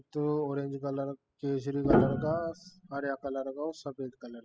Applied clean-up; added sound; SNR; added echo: classical method spectral subtraction.